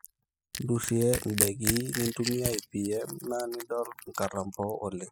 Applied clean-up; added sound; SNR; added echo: classical method spectral subtraction.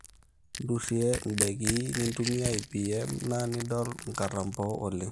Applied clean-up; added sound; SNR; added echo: none; Crushing; 6 dB; none.